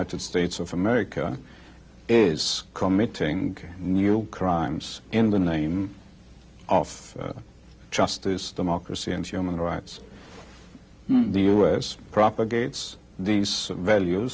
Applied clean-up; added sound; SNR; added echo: none; none; none; none.